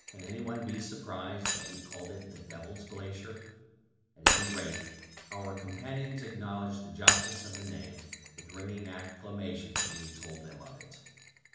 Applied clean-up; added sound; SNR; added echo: none; Shatter; -4 dB; reverberation time 1.0 s.